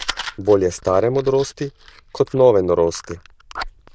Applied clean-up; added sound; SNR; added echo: neural diffusion model UNIVERSE++.